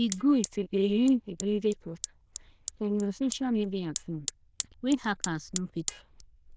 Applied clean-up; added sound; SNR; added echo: neural diffusion model UNIVERSE++.